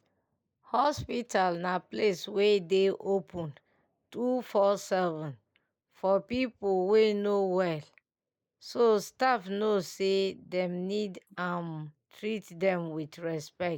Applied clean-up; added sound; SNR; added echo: neural mask model Resemble Enhance denoiser.